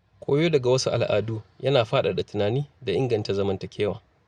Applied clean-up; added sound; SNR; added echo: none; none; none; none.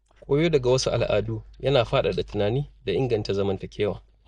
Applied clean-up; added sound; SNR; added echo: neural mask model DeepFilterNet 3.